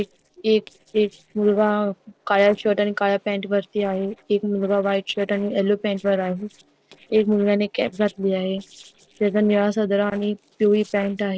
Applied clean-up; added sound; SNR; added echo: neural separator model SepFormer DNS4.